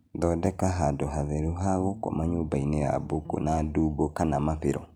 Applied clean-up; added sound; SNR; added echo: none; Bass guitar; 15 dB; none.